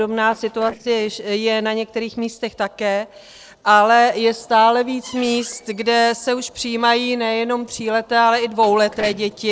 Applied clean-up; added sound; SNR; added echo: neural separator model SepFormer DNS4.